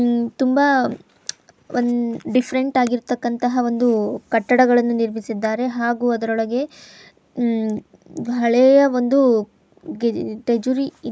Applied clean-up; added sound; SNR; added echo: none; none; none; none.